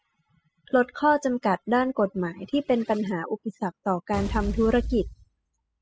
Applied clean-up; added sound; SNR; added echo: classical method spectral subtraction.